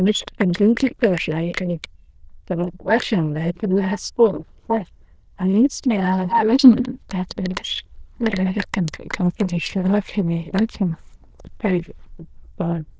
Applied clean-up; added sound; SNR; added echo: neural diffusion model UNIVERSE++.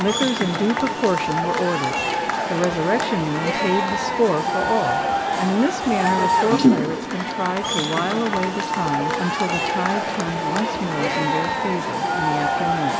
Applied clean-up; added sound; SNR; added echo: none; Crowd / Cheering; -2 dB; none.